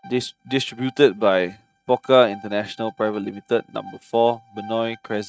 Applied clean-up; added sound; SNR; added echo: neural mask model RNNoise.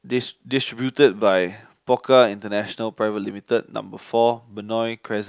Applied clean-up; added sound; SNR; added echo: none; none; none; none.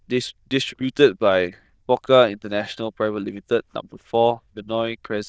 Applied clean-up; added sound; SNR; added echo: neural diffusion model UNIVERSE++.